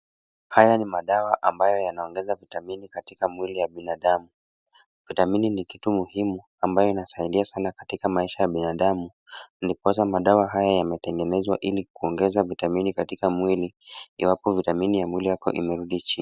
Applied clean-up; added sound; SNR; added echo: none; none; none; none.